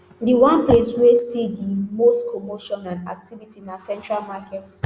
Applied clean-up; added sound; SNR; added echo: none; none; none; none.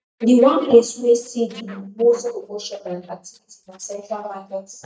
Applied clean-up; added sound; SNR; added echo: neural mask model DeepFilterNet 3.